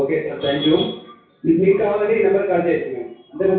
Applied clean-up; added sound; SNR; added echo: none; none; none; reverberation time 0.6 s.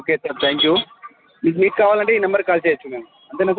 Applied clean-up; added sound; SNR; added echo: none; none; none; none.